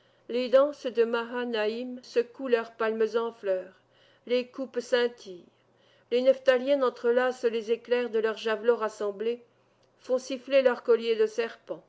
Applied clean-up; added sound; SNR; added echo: none; none; none; none.